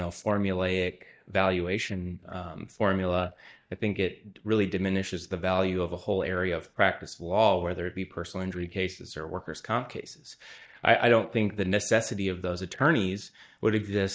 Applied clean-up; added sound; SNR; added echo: neural mask model DeepFilterNet 3.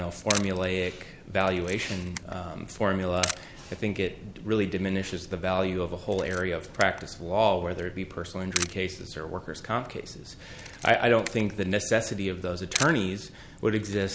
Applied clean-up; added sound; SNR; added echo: none; Camera; 12 dB; none.